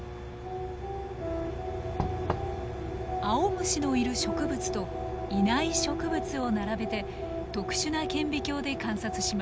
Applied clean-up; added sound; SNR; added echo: none; none; none; none.